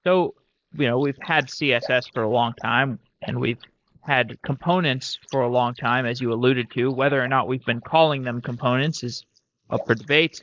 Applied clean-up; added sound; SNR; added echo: neural mask model Resemble Enhance denoiser.